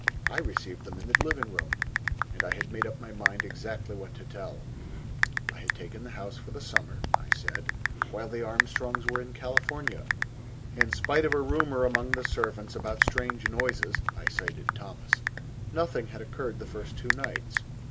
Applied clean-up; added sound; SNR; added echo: none; Typing; -5 dB; none.